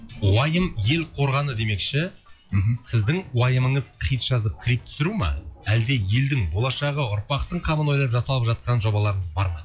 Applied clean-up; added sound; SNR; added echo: classical method log-MMSE.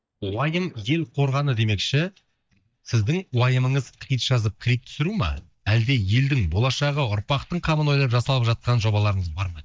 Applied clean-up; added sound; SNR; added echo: neural mask model DeepFilterNet 3.